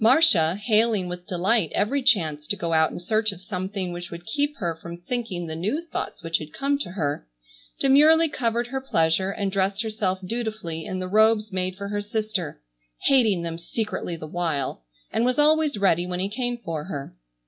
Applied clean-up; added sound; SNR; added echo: none; none; none; none.